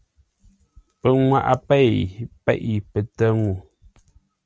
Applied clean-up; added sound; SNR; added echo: none; none; none; none.